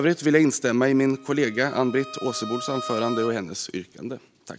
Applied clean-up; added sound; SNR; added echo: none; Bowed string instrument; 14 dB; none.